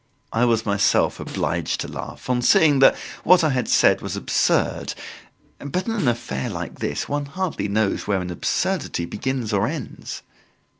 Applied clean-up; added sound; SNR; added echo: none; Snare drum; 18 dB; none.